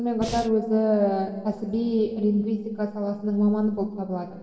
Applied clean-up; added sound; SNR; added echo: none; Breathing; 10 dB; reverberation time 1.7 s.